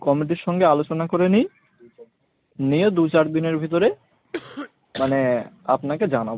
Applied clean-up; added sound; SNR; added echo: none; Cough; 13 dB; none.